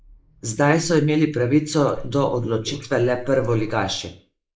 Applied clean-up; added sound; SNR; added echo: neural mask model Resemble Enhance denoiser.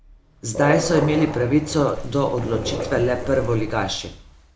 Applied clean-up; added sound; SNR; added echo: none; Dog; 7 dB; none.